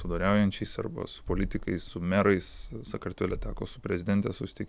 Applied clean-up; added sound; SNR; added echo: none; none; none; none.